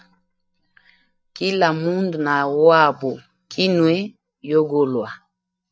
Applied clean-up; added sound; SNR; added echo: neural mask model DeepFilterNet 3.